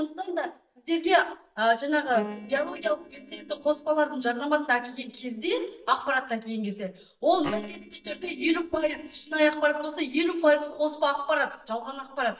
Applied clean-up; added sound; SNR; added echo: neural mask model DeepFilterNet 3.